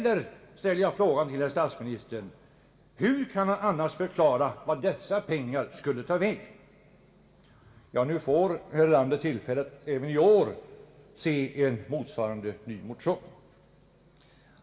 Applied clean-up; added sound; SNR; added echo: none; none; none; reverberation time 2.3 s.